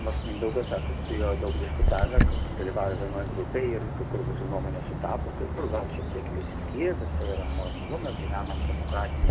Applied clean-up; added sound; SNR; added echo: none; Bird; -5 dB; none.